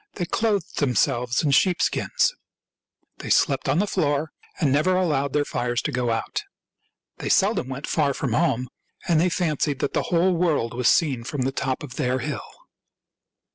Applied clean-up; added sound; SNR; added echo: none; none; none; none.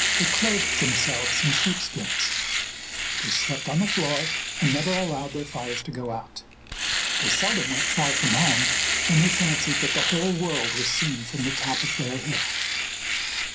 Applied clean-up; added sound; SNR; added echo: none; Domestic sounds, home sounds; -3 dB; reverberation time 0.3 s.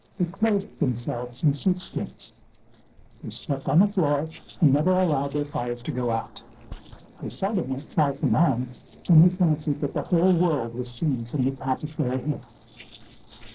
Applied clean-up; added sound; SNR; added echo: neural separator model SepFormer DNS4.